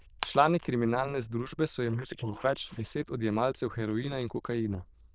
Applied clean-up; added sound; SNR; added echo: neural diffusion model UNIVERSE++.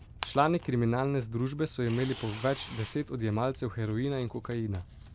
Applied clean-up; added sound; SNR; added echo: none; Tearing; 16 dB; none.